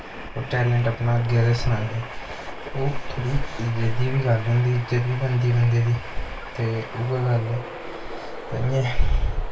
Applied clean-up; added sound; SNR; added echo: none; Train; 14 dB; reverberation time 0.2 s.